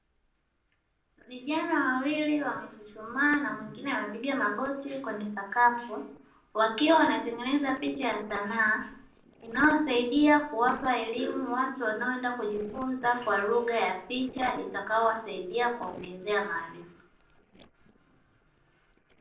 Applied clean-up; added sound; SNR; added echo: neural separator model SepFormer DNS4.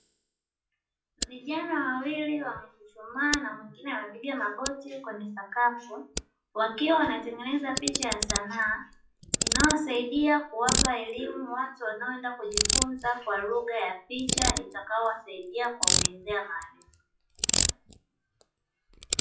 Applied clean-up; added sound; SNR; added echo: classical method WPE with log-MMSE.